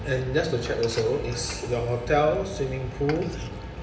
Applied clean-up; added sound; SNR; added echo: none; Frying (food); 19 dB; reverberation time 1.0 s.